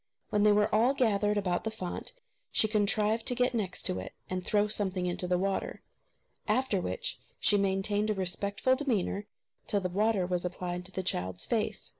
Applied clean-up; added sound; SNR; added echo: none; none; none; none.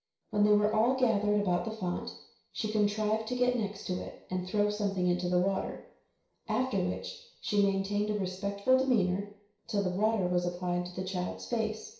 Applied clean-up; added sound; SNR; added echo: none; none; none; reverberation time 0.6 s.